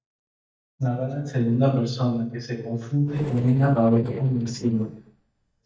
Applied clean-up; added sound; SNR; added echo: neural mask model DeepFilterNet 3.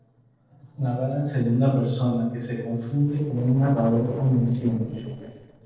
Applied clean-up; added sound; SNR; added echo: neural separator model SepFormer DNS4.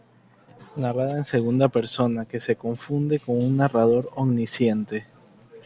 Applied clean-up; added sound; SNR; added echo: none; none; none; none.